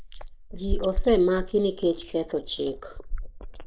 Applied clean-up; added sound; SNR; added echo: neural mask model Resemble Enhance denoiser.